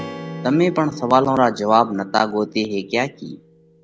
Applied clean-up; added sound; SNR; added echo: none; Strum; 17 dB; none.